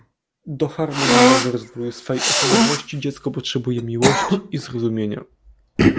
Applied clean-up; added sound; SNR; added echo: none; Cough; -4 dB; none.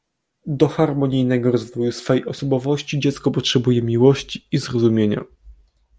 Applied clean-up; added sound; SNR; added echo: none; none; none; none.